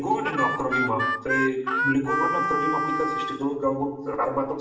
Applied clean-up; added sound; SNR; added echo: none; Harmonica; 0 dB; reverberation time 0.7 s.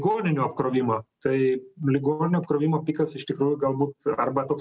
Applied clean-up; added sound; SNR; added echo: none; none; none; none.